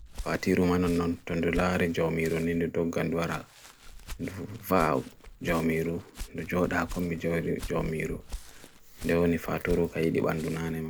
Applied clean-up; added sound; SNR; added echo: none; Walk, footsteps; 15 dB; none.